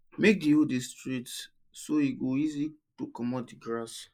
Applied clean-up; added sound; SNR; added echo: neural mask model Resemble Enhance denoiser.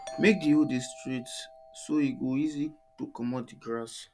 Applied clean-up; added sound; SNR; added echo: none; Doorbell; 18 dB; none.